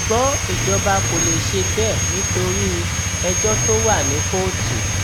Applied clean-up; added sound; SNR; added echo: none; Idling / Engine starting / Motorcycle / Accelerating, revving, vroom + Sawing; -3 dB; none.